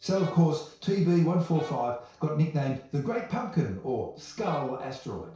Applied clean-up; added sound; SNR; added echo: neural separator model SepFormer DNS4.